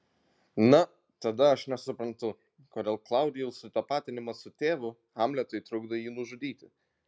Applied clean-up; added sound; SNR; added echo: none; none; none; none.